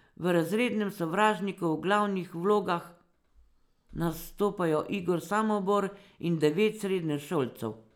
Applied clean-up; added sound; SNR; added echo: none; none; none; none.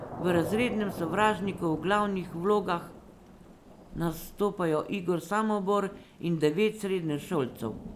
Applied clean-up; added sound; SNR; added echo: none; Thunder / Rain; 13 dB; none.